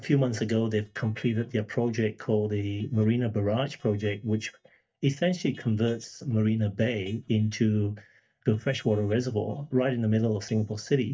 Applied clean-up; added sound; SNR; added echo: neural mask model DeepFilterNet 3.